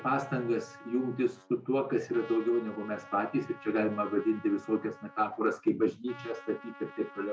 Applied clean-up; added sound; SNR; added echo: none; Trumpet; 20 dB; none.